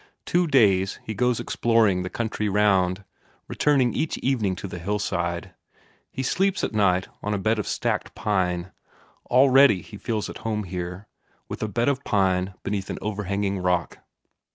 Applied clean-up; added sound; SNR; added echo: none; none; none; none.